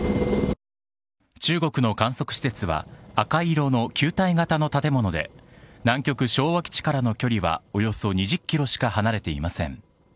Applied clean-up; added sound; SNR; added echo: none; none; none; none.